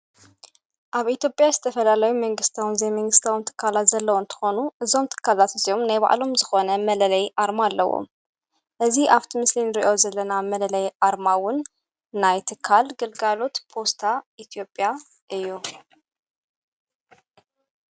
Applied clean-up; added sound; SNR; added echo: none; none; none; none.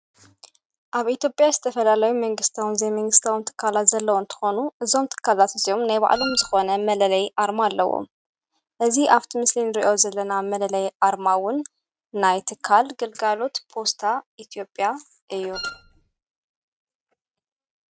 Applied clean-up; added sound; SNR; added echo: neural mask model RNNoise.